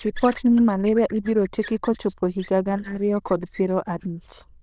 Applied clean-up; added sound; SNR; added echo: neural diffusion model UNIVERSE++.